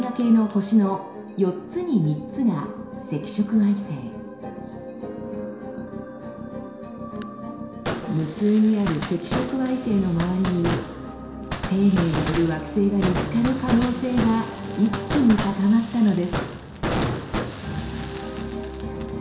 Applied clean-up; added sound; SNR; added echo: none; Fireworks; 9 dB; reverberation time 0.7 s.